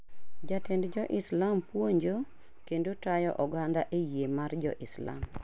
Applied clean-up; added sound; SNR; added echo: none; none; none; none.